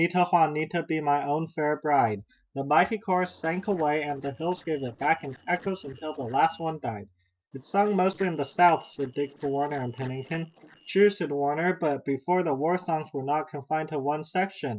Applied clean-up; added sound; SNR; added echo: neural separator model SepFormer DNS4.